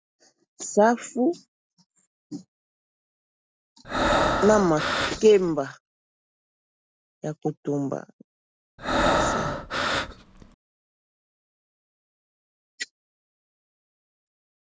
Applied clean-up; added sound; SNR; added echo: none; Breathing; -3 dB; none.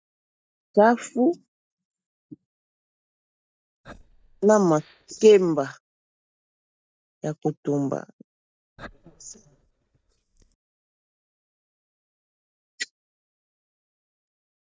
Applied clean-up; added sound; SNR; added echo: neural mask model DeepFilterNet 3.